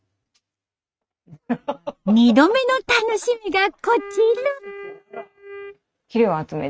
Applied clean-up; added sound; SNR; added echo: neural mask model RNNoise.